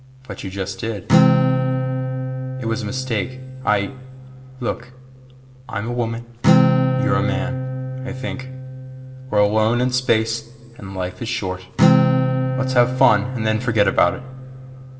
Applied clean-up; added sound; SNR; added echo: none; Acoustic guitar; -2 dB; reverberation time 1.3 s.